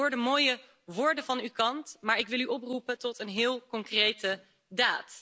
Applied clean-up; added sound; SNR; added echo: none; none; none; none.